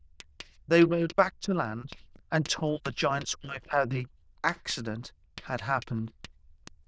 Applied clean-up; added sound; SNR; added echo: neural diffusion model UNIVERSE++.